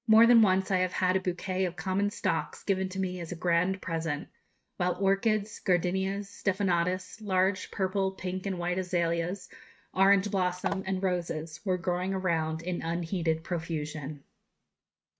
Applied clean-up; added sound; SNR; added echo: neural mask model RNNoise.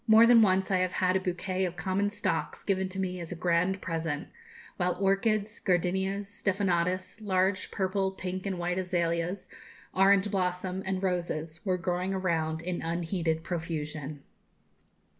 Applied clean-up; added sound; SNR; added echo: none; none; none; none.